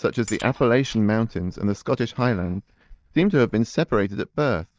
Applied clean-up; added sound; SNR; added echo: neural mask model DeepFilterNet 3.